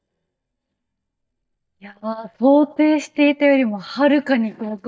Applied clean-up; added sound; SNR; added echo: neural mask model DeepFilterNet 3.